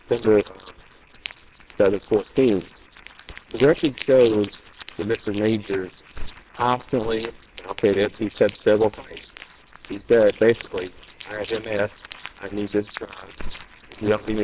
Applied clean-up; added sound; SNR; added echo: neural separator model SepFormer WHAMR!.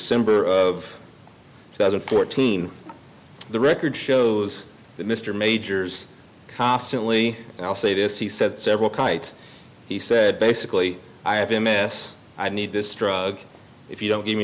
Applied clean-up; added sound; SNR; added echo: none; none; none; none.